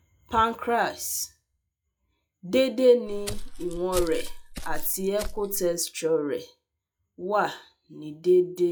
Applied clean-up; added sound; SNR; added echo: classical method log-MMSE.